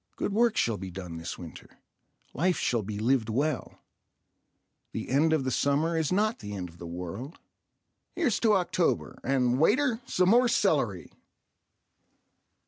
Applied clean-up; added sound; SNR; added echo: none; none; none; none.